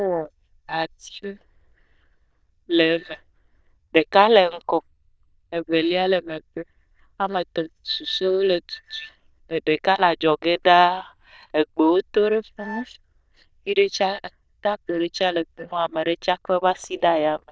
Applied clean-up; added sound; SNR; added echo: neural diffusion model UNIVERSE++.